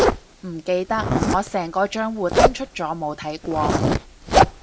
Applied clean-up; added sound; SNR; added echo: none; Zipper (clothing); -4 dB; none.